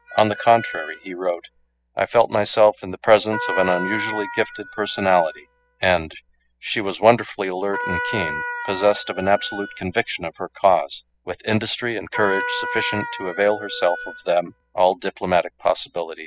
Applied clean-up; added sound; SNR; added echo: classical method spectral subtraction.